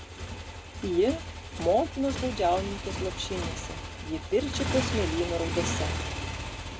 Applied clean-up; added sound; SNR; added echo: none; Motorcycle; 3 dB; none.